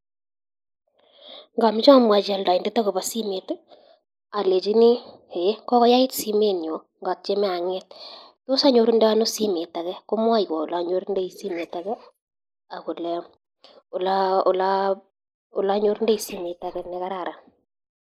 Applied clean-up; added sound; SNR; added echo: neural mask model Resemble Enhance denoiser.